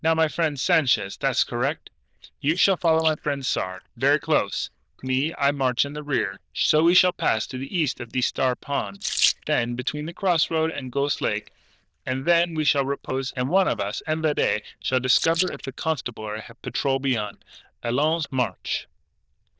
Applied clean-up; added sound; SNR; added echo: neural diffusion model UNIVERSE++.